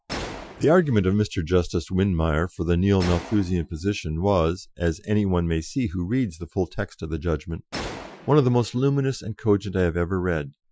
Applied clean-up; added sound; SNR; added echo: classical method Wiener filter.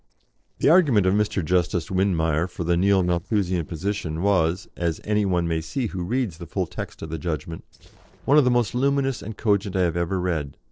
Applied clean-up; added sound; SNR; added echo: neural separator model SepFormer DNS4.